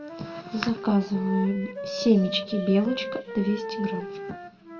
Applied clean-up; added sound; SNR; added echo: none; Wind instrument, woodwind instrument; 9 dB; reverberation time 1.1 s.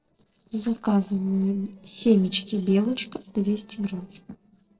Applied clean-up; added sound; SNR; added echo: neural separator model SepFormer DNS4.